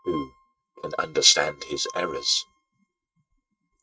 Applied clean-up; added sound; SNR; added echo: neural mask model RNNoise.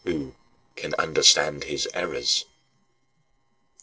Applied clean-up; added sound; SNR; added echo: neural separator model SepFormer DNS4.